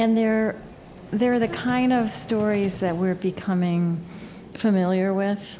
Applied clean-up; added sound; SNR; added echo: none; Wind instrument, woodwind instrument + Vehicle; 17 dB; none.